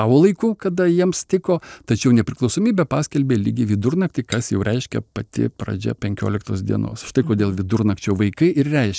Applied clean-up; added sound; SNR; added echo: neural separator model SepFormer DNS4.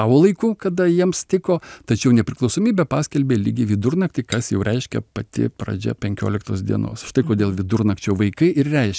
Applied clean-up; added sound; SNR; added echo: none; Cutlery, silverware / Dishes, pots, and pans; 17 dB; none.